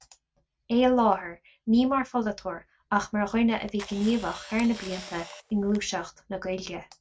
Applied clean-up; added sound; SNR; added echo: none; Camera; 17 dB; none.